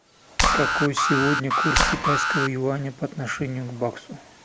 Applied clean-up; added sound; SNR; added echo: none; Clapping + Alarm; -3 dB; none.